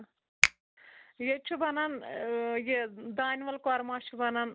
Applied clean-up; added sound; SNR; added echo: none; Finger snapping; 2 dB; none.